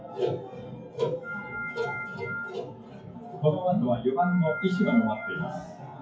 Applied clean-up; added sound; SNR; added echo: classical method WPE with log-MMSE.